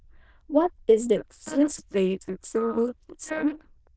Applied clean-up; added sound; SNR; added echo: neural diffusion model UNIVERSE++.